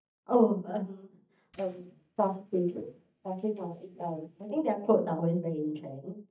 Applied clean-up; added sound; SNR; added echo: neural mask model DeepFilterNet 3.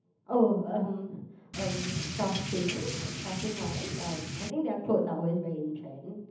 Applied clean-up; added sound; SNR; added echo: none; Drip / Rain; 4 dB; reverberation time 0.8 s.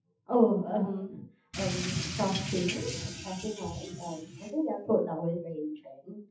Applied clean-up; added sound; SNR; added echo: classical method WPE with log-MMSE.